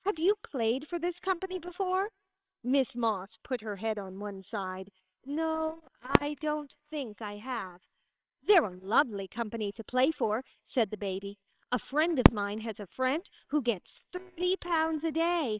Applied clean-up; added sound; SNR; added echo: neural separator model SepFormer WHAMR!.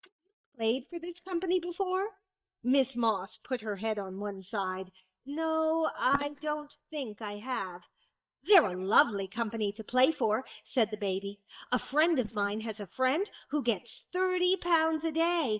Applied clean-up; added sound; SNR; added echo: neural mask model DeepFilterNet 3.